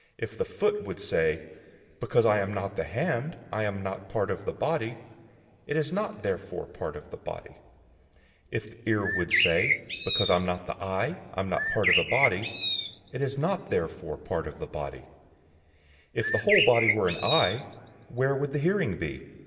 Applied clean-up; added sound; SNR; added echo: none; Bird; 0 dB; reverberation time 2.7 s.